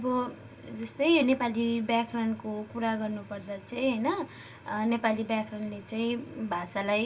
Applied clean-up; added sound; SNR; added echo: none; none; none; reverberation time 0.2 s.